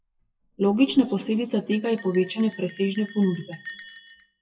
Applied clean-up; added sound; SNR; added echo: classical method WPE with log-MMSE.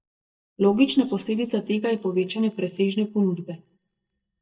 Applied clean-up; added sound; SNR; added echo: neural mask model DeepFilterNet 3.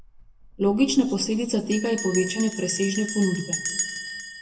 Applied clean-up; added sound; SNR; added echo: none; Bell; 9 dB; reverberation time 1.0 s.